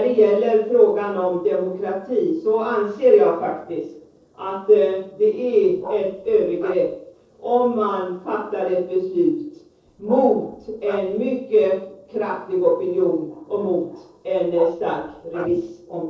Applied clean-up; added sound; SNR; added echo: neural separator model SepFormer DNS4.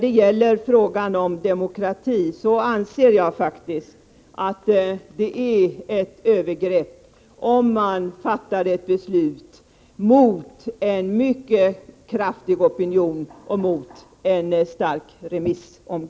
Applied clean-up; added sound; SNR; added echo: none; none; none; none.